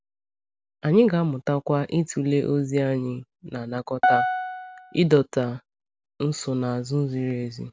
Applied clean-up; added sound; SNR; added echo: none; Piano; 1 dB; none.